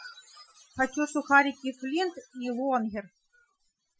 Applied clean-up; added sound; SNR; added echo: classical method Wiener filter.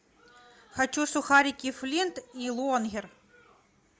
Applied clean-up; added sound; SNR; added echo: none; none; none; none.